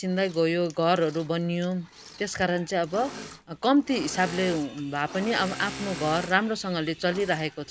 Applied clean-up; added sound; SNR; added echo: none; Engine / Mechanisms; 15 dB; none.